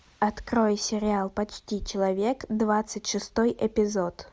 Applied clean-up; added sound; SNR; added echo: none; none; none; none.